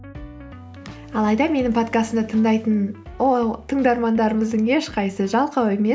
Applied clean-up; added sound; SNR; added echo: none; none; none; none.